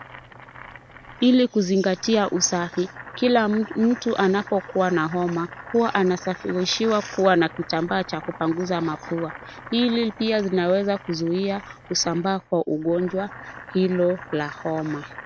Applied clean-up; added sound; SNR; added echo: none; Boiling; 17 dB; none.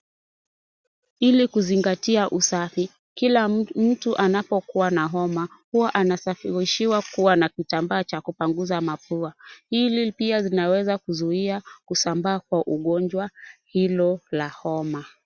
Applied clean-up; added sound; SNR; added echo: none; none; none; none.